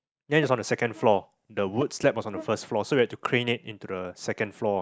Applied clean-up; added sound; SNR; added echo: neural mask model DeepFilterNet 3.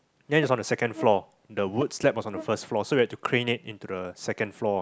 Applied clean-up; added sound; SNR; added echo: none; Buzz; 15 dB; none.